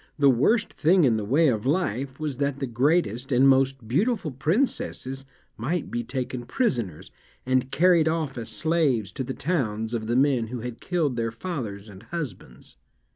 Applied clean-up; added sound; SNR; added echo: none; none; none; none.